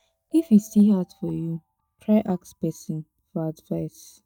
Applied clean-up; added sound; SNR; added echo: neural mask model DeepFilterNet 3.